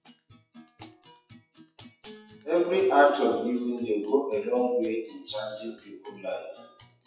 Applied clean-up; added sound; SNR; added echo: classical method WPE with log-MMSE.